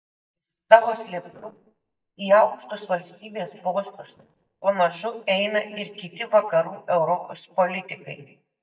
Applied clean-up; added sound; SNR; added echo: neural mask model DeepFilterNet 3.